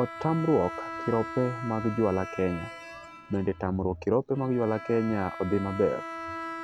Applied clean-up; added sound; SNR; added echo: none; Bowed string instrument; 11 dB; none.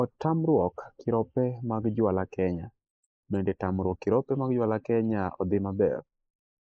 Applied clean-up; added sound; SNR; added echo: neural mask model Resemble Enhance denoiser.